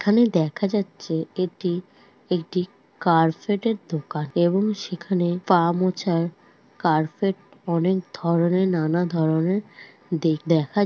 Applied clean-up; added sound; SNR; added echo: none; none; none; none.